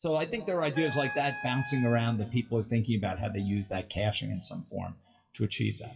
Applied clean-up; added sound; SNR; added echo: classical method WPE with log-MMSE.